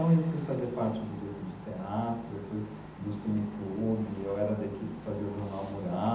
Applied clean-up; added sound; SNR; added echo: none; Cricket; 14 dB; reverberation time 0.8 s.